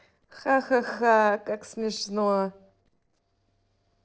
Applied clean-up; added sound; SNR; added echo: neural separator model SepFormer DNS4.